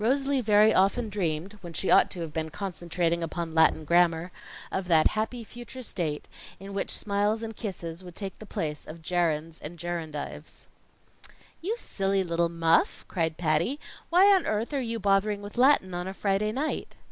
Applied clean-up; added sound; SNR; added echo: none; Knock; 18 dB; none.